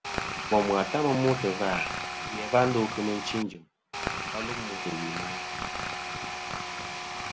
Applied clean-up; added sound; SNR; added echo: none; Tools; 4 dB; none.